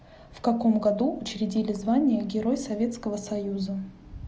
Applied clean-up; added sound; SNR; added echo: none; none; none; none.